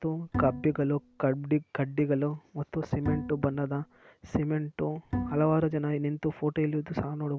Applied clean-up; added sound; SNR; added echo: none; Bowed string instrument; 7 dB; none.